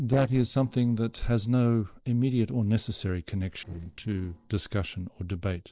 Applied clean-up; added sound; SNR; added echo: neural separator model SepFormer DNS4.